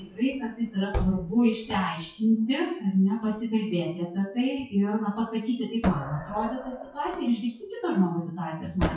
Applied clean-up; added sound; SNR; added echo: classical method WPE with log-MMSE.